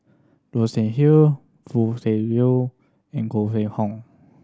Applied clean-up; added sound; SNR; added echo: none; none; none; none.